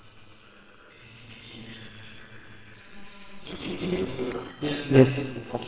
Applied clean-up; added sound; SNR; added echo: neural separator model SepFormer WHAMR!.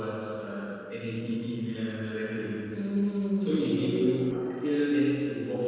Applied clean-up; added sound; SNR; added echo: neural separator model SepFormer DNS4.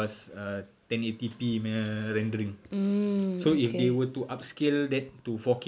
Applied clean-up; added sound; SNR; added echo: none; none; none; none.